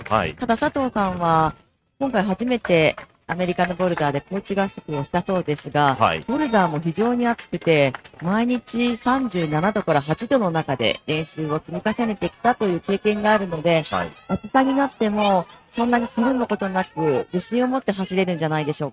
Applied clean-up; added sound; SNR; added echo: neural mask model RNNoise.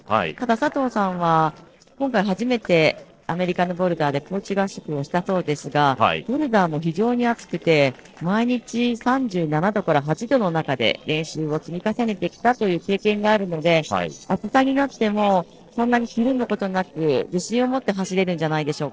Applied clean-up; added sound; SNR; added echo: neural separator model SepFormer DNS4.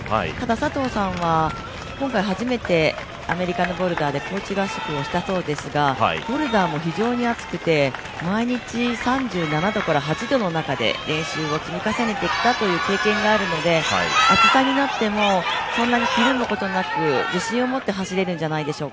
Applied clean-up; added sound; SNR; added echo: none; none; none; none.